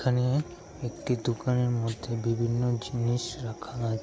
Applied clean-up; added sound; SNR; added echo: none; none; none; none.